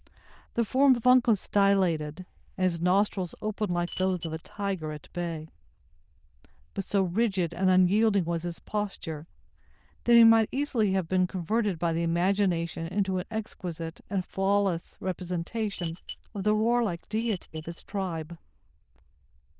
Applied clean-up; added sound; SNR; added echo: neural diffusion model UNIVERSE++.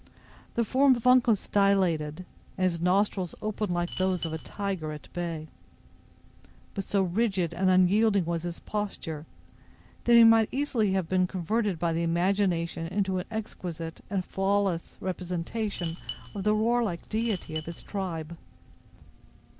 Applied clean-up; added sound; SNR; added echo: none; Coin (dropping); 14 dB; none.